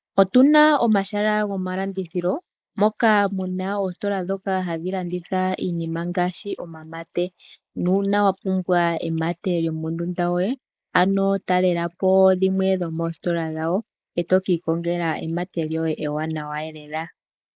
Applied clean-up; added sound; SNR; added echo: neural mask model Resemble Enhance denoiser.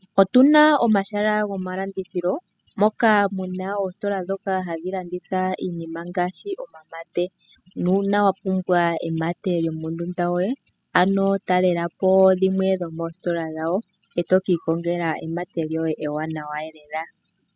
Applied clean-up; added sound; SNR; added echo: classical method spectral subtraction.